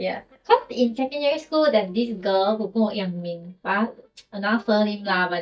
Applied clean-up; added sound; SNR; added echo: neural mask model DeepFilterNet 3.